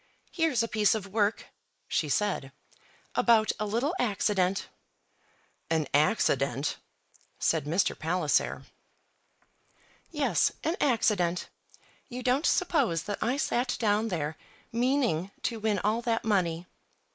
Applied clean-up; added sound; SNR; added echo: neural mask model Resemble Enhance denoiser.